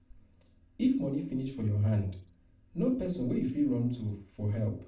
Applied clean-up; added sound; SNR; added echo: none; none; none; reverberation time 0.3 s.